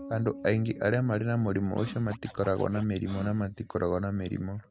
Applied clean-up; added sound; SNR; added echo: neural mask model RNNoise.